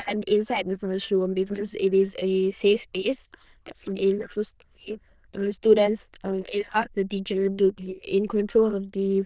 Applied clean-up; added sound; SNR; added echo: neural diffusion model UNIVERSE++.